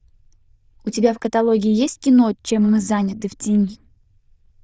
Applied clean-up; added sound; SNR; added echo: neural diffusion model UNIVERSE++.